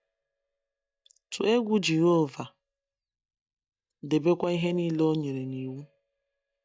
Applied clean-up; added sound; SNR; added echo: neural mask model DeepFilterNet 3.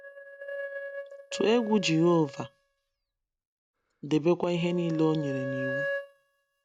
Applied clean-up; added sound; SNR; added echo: neural mask model RNNoise.